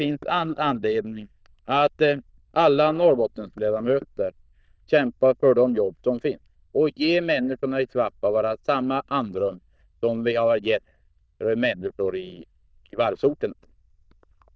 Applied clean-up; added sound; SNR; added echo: neural diffusion model UNIVERSE++.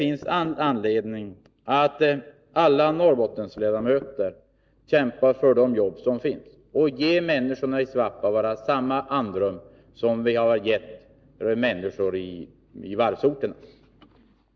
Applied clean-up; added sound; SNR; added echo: neural mask model DeepFilterNet 3.